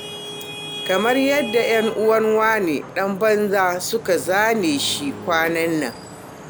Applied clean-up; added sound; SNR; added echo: none; Traffic noise, roadway noise / Vehicle horn, car horn, honking; 13 dB; none.